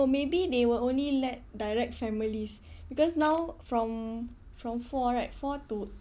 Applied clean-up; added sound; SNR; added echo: none; none; none; none.